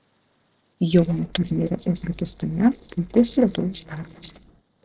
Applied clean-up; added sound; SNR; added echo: neural separator model SepFormer DNS4.